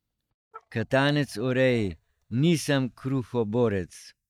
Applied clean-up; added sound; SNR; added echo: neural mask model DeepFilterNet 3.